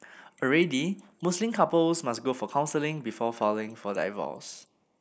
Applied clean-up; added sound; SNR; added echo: neural mask model Resemble Enhance denoiser.